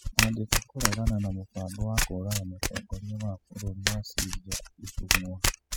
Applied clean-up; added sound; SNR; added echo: classical method spectral subtraction.